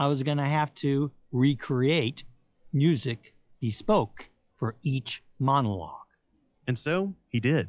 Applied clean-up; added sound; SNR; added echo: classical method log-MMSE.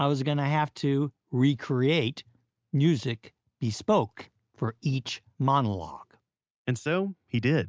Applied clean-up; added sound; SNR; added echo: none; none; none; none.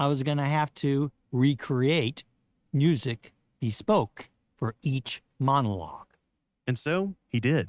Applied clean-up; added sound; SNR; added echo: neural mask model RNNoise.